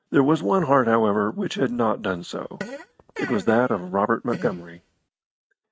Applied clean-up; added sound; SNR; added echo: neural mask model RNNoise.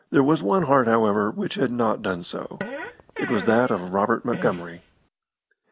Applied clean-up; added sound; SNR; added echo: none; Fart; 13 dB; none.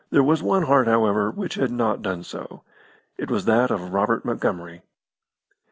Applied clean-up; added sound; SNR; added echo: none; none; none; none.